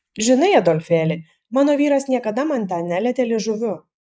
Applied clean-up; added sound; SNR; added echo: neural mask model Resemble Enhance denoiser.